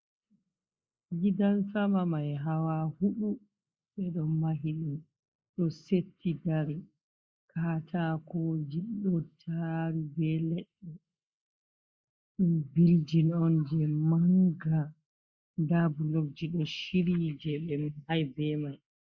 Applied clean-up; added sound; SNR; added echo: neural mask model Resemble Enhance denoiser.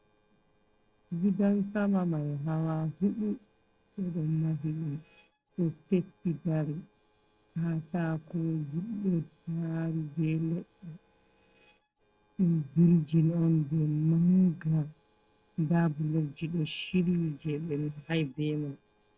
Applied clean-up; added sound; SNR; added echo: neural separator model SepFormer DNS4.